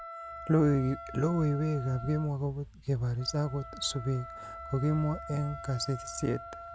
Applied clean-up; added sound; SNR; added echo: none; Wind instrument, woodwind instrument; 14 dB; none.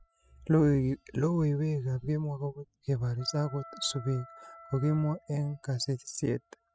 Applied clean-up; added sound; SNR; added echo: classical method spectral subtraction.